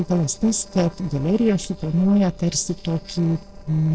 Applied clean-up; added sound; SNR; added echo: neural separator model SepFormer DNS4.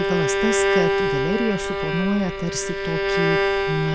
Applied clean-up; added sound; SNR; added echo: none; Bowed string instrument; -3 dB; none.